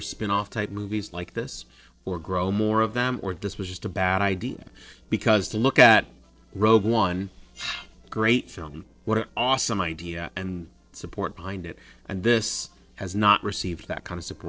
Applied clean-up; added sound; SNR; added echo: neural separator model SepFormer DNS4.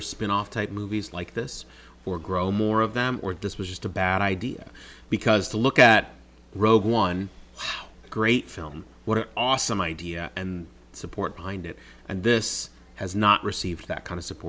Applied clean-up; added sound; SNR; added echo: none; none; none; none.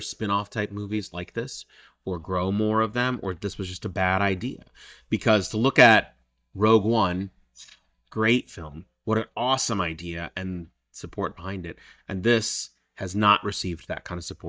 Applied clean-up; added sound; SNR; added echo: neural mask model DeepFilterNet 3.